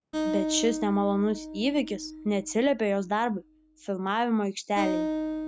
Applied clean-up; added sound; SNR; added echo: none; Acoustic guitar; 6 dB; none.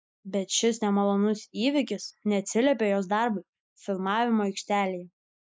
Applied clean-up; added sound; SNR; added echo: neural mask model Resemble Enhance denoiser.